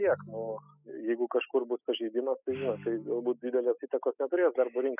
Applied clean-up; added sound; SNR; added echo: classical method spectral subtraction.